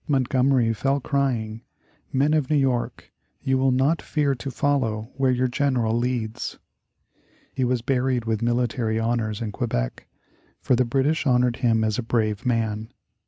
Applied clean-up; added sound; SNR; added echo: none; none; none; none.